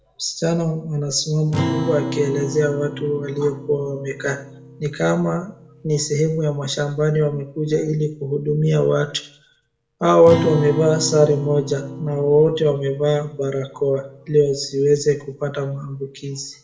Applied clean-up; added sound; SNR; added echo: none; Acoustic guitar; 11 dB; reverberation time 0.4 s.